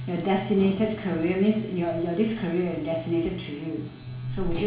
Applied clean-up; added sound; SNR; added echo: none; Sink (filling or washing) / Water tap, faucet; 14 dB; reverberation time 0.6 s.